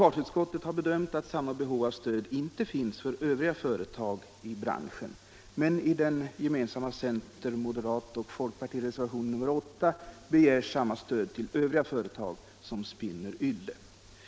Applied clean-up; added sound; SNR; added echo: none; none; none; none.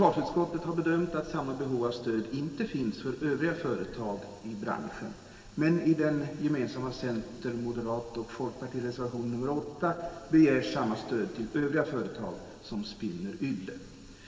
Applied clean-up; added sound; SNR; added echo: none; none; none; reverberation time 2.6 s.